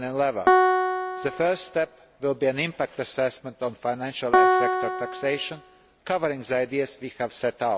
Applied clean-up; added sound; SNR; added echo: none; Piano; -2 dB; none.